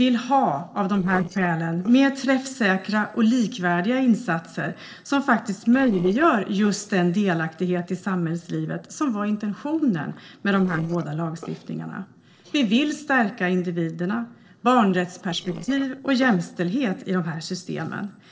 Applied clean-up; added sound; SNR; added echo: neural separator model SepFormer DNS4.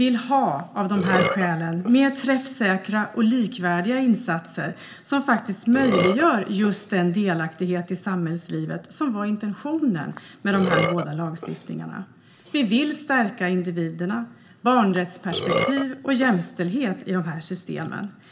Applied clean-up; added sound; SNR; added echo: none; Burping, eructation; 10 dB; reverberation time 0.8 s.